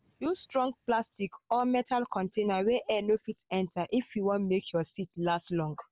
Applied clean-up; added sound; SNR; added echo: none; none; none; none.